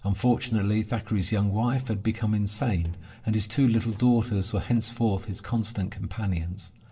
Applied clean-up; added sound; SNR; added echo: neural separator model SepFormer DNS4.